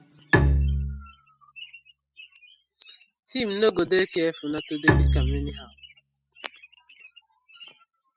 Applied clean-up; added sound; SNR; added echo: classical method spectral subtraction.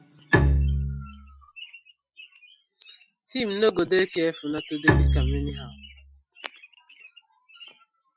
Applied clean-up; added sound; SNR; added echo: classical method Wiener filter.